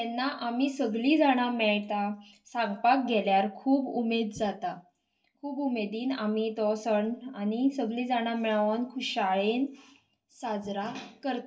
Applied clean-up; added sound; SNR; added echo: none; none; none; reverberation time 0.2 s.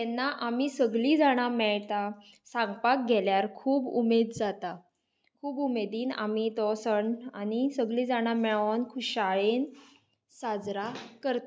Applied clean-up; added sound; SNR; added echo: none; none; none; none.